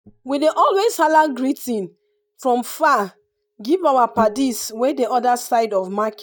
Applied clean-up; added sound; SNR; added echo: neural mask model DeepFilterNet 3.